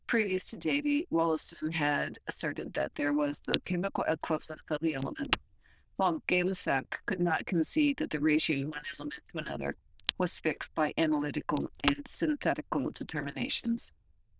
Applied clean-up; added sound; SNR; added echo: neural diffusion model UNIVERSE++.